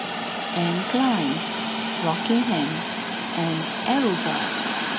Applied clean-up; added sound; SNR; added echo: none; Hiss; 1 dB; none.